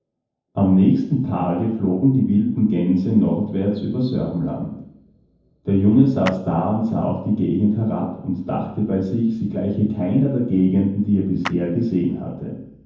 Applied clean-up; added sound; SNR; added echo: none; Clapping; 17 dB; reverberation time 0.9 s.